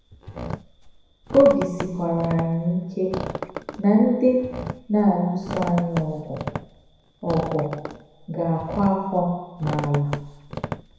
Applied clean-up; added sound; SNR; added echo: none; Squeak; 10 dB; reverberation time 1.0 s.